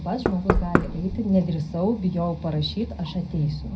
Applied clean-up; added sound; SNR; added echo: none; Knock; 4 dB; reverberation time 0.4 s.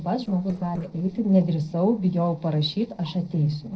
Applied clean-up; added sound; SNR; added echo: neural separator model SepFormer DNS4.